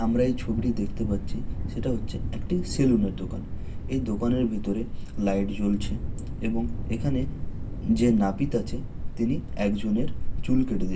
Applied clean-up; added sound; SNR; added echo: none; Thunder; 2 dB; reverberation time 0.2 s.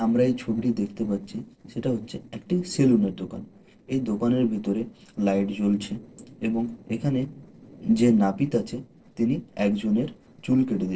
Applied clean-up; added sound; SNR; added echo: neural separator model SepFormer DNS4.